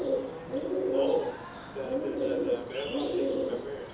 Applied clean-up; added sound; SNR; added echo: none; Bird; -5 dB; reverberation time 0.7 s.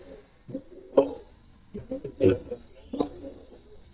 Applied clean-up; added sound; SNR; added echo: neural mask model DeepFilterNet 3.